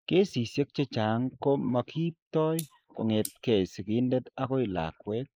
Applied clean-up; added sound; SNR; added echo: neural mask model Resemble Enhance denoiser.